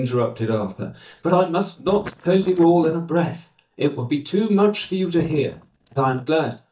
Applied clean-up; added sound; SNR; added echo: neural mask model DeepFilterNet 3.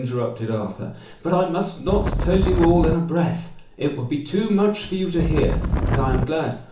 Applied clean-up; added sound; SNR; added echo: none; Wind; -1 dB; reverberation time 0.8 s.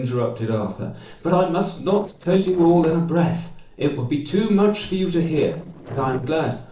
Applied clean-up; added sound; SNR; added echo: neural separator model SepFormer DNS4.